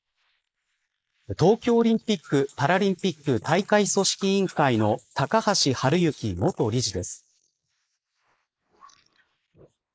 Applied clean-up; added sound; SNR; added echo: neural mask model Resemble Enhance denoiser.